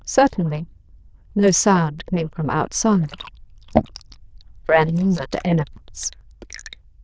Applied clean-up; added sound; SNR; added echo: neural diffusion model UNIVERSE++.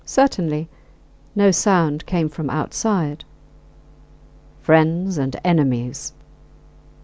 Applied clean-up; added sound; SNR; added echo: none; none; none; none.